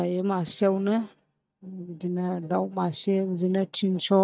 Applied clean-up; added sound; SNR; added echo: neural mask model DeepFilterNet 3.